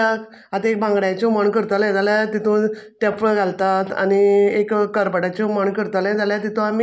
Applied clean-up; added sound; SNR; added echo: none; none; none; none.